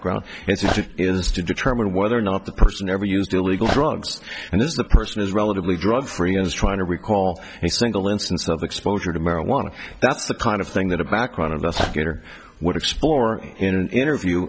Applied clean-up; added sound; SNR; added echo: none; Dog; 8 dB; none.